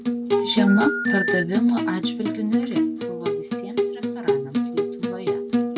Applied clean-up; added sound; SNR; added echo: none; Telephone + Acoustic guitar; -3 dB; none.